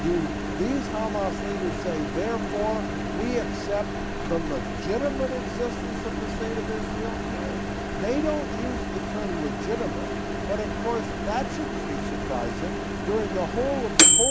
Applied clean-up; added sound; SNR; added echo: none; Microwave oven; -4 dB; none.